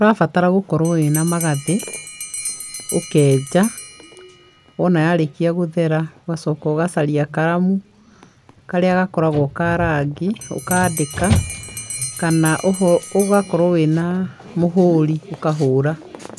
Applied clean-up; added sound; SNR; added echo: none; Bell; 14 dB; none.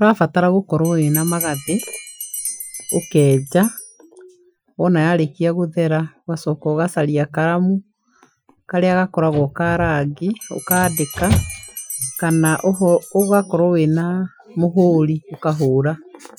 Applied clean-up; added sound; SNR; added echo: classical method Wiener filter.